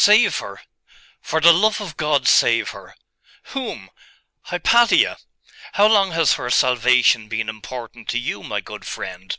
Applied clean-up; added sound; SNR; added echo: none; none; none; none.